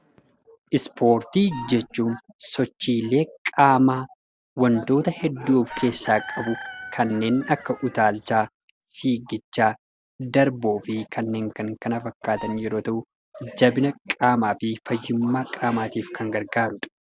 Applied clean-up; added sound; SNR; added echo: none; Chicken, rooster + Wind instrument, woodwind instrument; 14 dB; none.